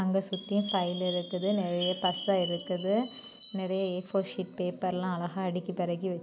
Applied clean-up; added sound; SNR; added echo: none; Chime; 5 dB; none.